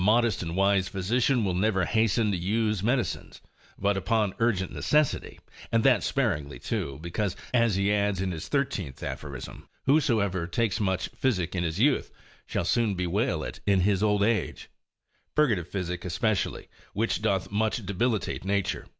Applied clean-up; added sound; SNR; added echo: none; none; none; none.